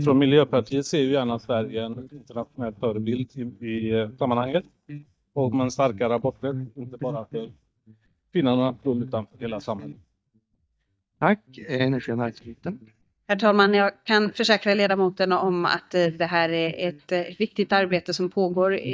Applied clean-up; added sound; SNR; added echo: neural mask model DeepFilterNet 3.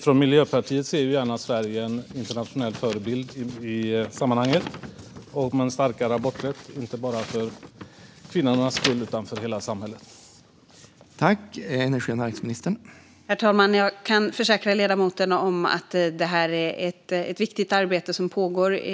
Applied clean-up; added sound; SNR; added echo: none; none; none; none.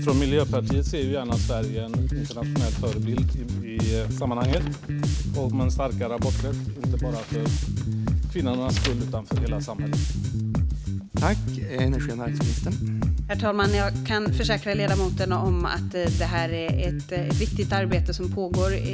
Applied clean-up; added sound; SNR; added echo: none; Bass guitar; -4 dB; none.